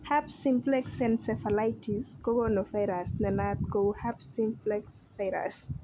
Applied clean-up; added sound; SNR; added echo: none; none; none; none.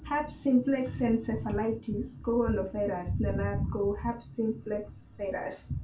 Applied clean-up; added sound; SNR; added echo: none; none; none; reverberation time 0.2 s.